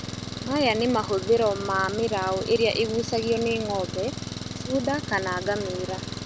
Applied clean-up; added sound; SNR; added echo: none; Engine; 8 dB; none.